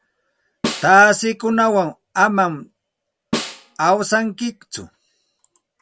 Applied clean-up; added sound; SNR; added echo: none; Snare drum; 11 dB; none.